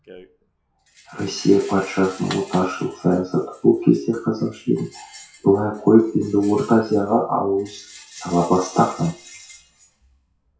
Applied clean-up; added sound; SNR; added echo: classical method WPE with log-MMSE.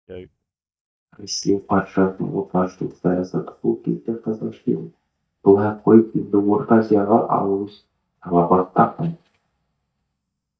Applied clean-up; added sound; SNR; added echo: neural mask model DeepFilterNet 3.